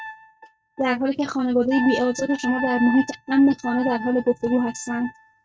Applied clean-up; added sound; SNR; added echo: neural mask model RNNoise.